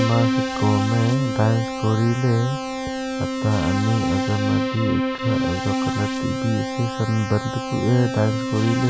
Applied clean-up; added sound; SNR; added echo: none; Keyboard (musical); 3 dB; none.